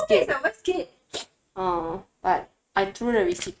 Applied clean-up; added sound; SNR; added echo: neural mask model RNNoise.